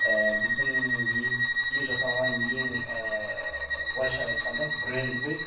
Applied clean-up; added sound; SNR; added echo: none; Bowed string instrument; -5 dB; reverberation time 0.3 s.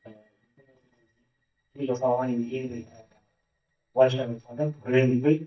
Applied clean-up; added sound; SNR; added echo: neural mask model DeepFilterNet 3.